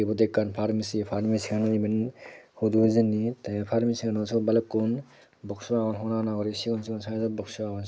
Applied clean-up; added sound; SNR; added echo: none; none; none; none.